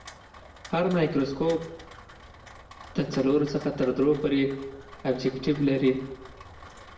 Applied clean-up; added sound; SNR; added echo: none; Rain; 19 dB; reverberation time 0.7 s.